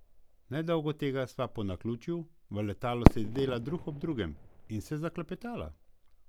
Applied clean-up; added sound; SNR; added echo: none; Fireworks; -2 dB; none.